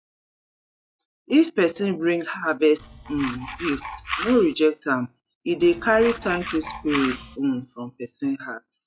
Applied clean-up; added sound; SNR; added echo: classical method log-MMSE.